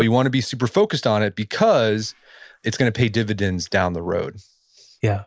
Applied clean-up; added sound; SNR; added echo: neural mask model Resemble Enhance denoiser.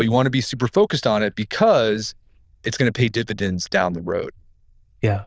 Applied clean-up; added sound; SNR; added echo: neural diffusion model UNIVERSE++.